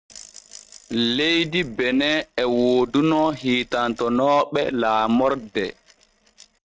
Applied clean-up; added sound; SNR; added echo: neural mask model RNNoise.